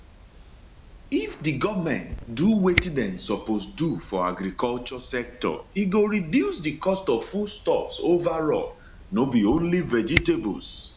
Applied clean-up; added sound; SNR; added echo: none; Camera; 12 dB; none.